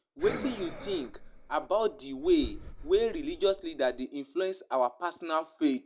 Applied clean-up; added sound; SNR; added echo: none; Breathing; 12 dB; none.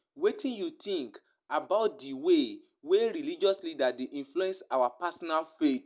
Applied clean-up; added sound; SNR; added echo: none; none; none; none.